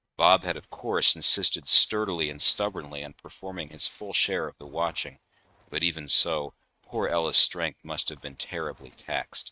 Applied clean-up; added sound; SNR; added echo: neural mask model RNNoise.